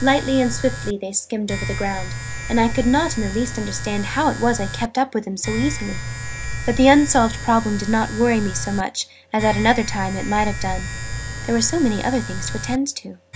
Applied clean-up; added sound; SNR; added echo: none; Domestic sounds, home sounds; 7 dB; none.